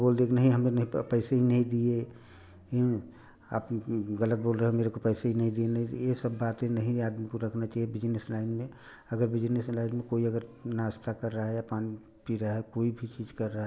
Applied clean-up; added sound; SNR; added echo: none; none; none; none.